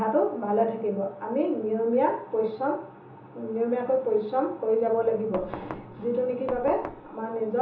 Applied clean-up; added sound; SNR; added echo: none; Knock; 13 dB; reverberation time 1.2 s.